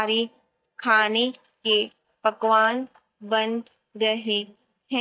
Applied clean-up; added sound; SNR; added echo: neural mask model DeepFilterNet 3.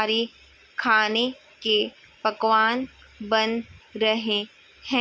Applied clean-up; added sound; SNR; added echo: none; none; none; none.